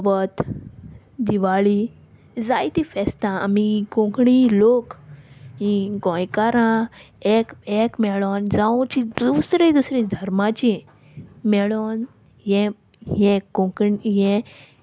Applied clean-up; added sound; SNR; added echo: none; none; none; none.